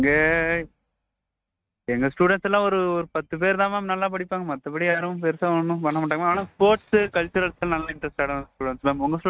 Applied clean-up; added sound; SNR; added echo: neural mask model RNNoise.